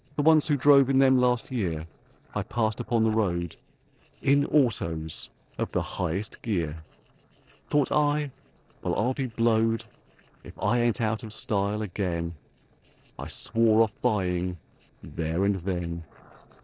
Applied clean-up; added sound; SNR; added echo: neural separator model SepFormer DNS4.